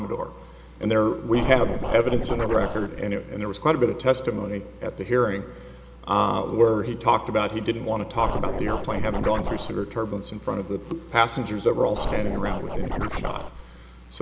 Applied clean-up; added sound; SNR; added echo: none; Scratching (performance technique); 3 dB; none.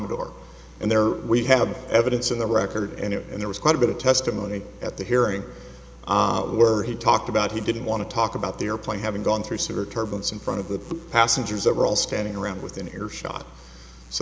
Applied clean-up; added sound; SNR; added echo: none; none; none; none.